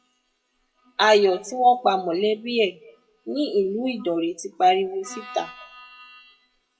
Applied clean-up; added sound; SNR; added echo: classical method WPE with log-MMSE.